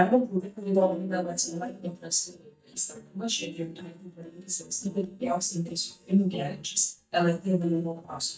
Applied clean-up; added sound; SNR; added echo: neural mask model DeepFilterNet 3.